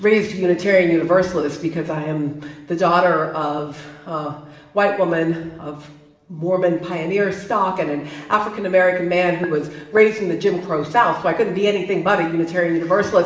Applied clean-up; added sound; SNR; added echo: none; Chink, clink; 16 dB; reverberation time 0.8 s.